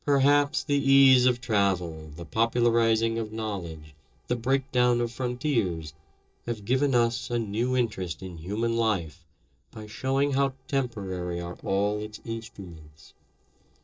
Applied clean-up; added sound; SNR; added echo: neural separator model SepFormer DNS4.